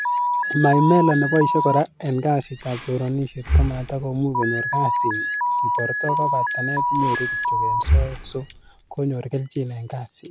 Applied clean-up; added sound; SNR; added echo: none; Alarm + Breathing; 0 dB; none.